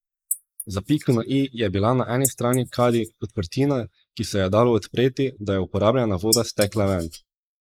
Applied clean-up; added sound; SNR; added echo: neural mask model Resemble Enhance denoiser.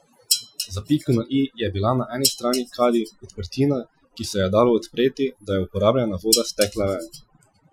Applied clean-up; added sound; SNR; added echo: classical method Wiener filter.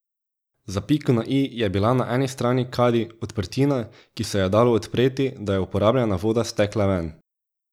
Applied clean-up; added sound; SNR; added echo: none; none; none; none.